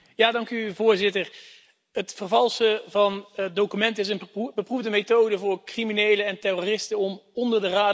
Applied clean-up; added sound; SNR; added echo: none; none; none; none.